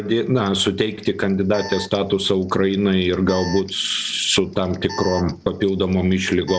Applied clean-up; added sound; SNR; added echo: none; Alarm; 18 dB; none.